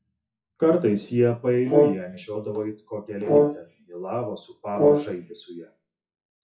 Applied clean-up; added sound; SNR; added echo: classical method WPE with log-MMSE.